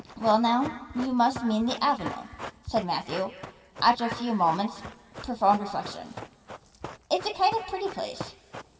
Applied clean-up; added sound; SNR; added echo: none; Run; 15 dB; reverberation time 2.0 s.